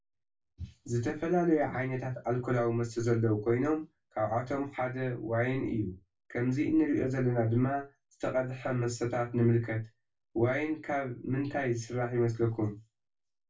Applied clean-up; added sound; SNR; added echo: none; none; none; reverberation time 0.2 s.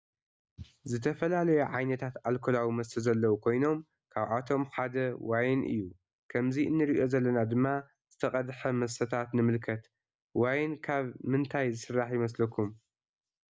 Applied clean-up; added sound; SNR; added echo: none; none; none; none.